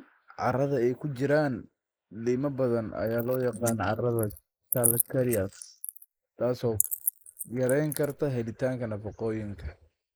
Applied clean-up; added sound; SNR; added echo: neural mask model Resemble Enhance denoiser.